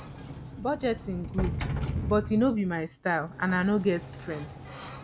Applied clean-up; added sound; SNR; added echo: none; Sliding door; 6 dB; none.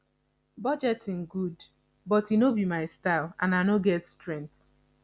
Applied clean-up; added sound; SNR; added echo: none; none; none; none.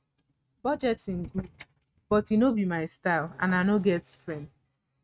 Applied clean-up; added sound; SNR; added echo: neural mask model RNNoise.